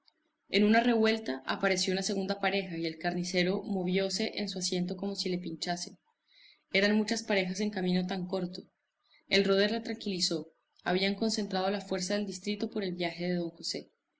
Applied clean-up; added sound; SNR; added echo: none; none; none; none.